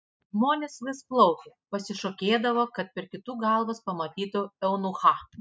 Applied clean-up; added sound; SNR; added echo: neural mask model DeepFilterNet 3.